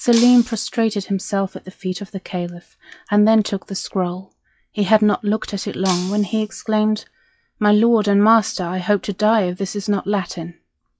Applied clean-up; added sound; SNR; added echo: classical method log-MMSE.